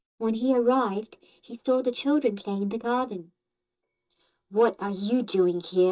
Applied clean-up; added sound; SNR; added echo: neural mask model DeepFilterNet 3.